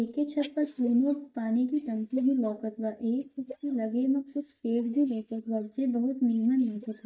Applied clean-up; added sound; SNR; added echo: neural mask model DeepFilterNet 3.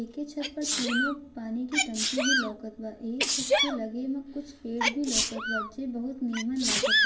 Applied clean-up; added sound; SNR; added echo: none; Sneeze; -3 dB; reverberation time 0.9 s.